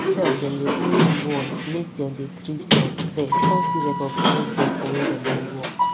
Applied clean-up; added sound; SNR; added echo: none; Sliding door; -5 dB; none.